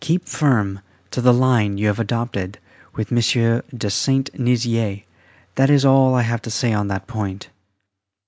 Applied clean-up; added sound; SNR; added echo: none; none; none; none.